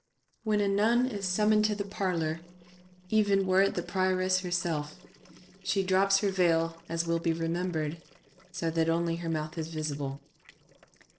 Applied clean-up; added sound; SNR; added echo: neural separator model SepFormer DNS4.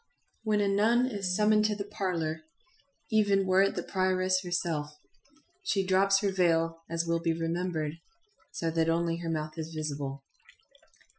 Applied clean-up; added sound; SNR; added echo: classical method Wiener filter.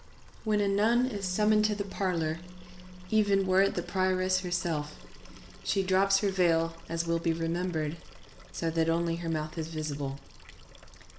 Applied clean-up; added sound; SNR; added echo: none; Musical instrument + Liquid; 20 dB; none.